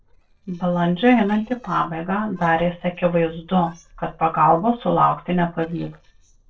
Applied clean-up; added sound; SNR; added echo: neural separator model SepFormer DNS4.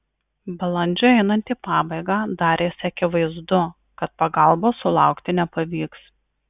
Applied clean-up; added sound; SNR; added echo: none; none; none; none.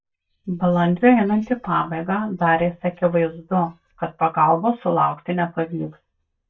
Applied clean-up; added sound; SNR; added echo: neural mask model DeepFilterNet 3.